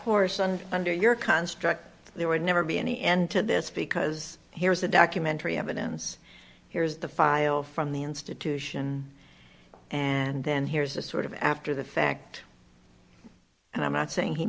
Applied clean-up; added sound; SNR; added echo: none; none; none; none.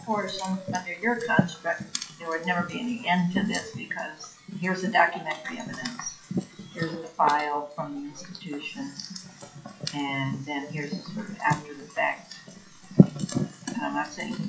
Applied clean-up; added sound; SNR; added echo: classical method WPE with log-MMSE.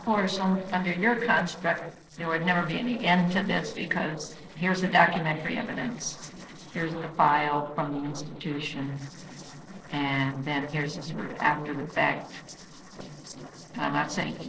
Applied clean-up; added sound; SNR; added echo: neural separator model SepFormer DNS4.